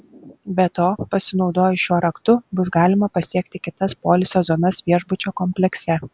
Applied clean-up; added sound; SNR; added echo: none; none; none; none.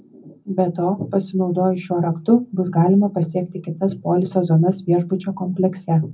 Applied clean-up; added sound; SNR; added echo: none; none; none; reverberation time 0.4 s.